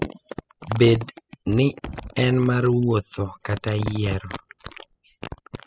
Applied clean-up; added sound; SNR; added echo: classical method spectral subtraction.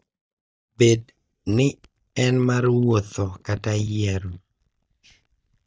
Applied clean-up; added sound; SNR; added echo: neural mask model DeepFilterNet 3.